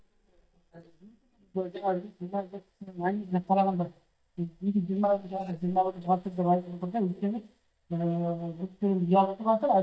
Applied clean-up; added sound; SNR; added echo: neural mask model DeepFilterNet 3.